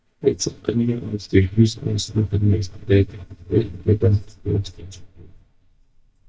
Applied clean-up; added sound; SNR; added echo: neural mask model DeepFilterNet 3.